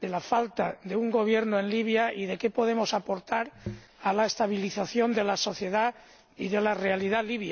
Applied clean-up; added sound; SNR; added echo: none; none; none; none.